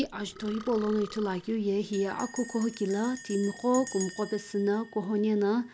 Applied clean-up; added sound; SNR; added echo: none; Burping, eructation + Bell; 17 dB; none.